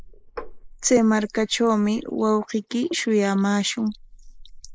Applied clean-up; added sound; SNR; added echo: neural mask model Resemble Enhance denoiser.